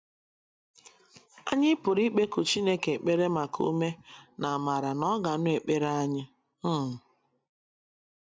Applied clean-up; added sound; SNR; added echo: none; none; none; none.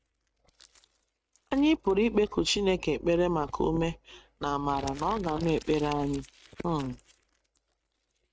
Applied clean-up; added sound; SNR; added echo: neural mask model RNNoise.